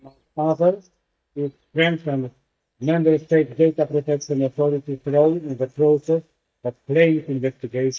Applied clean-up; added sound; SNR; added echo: neural mask model DeepFilterNet 3.